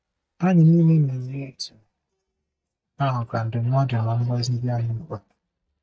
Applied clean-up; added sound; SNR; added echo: neural mask model DeepFilterNet 3.